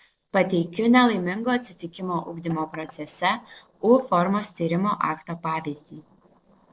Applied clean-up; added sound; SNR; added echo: neural separator model SepFormer DNS4.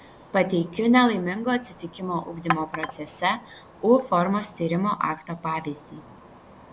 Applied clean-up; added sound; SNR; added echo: none; Chink, clink; 8 dB; none.